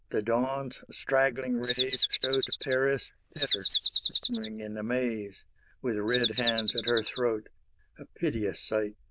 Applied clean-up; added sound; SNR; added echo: neural diffusion model UNIVERSE++.